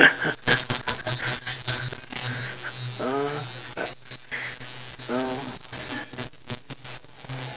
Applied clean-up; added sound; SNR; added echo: none; Glass; 19 dB; none.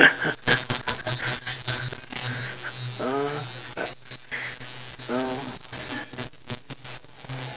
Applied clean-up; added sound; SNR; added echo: none; none; none; none.